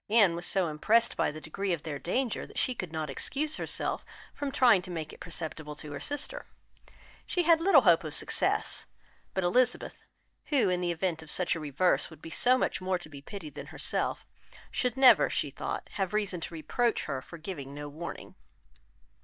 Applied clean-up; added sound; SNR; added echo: neural mask model DeepFilterNet 3.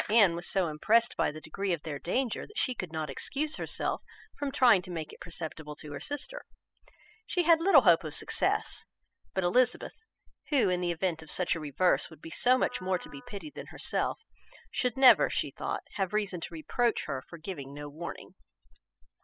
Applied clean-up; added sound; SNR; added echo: classical method spectral subtraction.